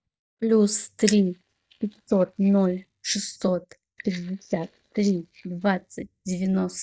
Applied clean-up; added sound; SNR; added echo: neural mask model DeepFilterNet 3.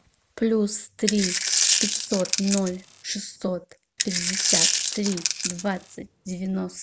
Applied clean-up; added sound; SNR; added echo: none; Coin (dropping); -2 dB; none.